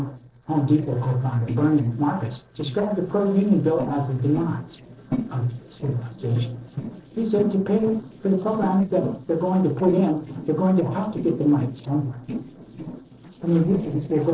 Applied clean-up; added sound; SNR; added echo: neural separator model SepFormer DNS4.